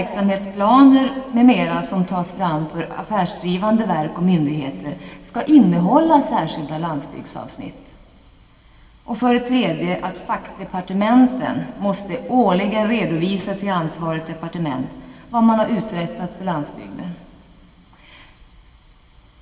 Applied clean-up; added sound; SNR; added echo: none; none; none; reverberation time 2.2 s.